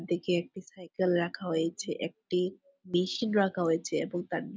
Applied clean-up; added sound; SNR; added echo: none; none; none; none.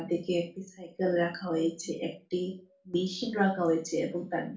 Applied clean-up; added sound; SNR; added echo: none; none; none; reverberation time 0.3 s.